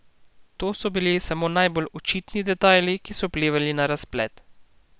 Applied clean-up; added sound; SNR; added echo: none; none; none; none.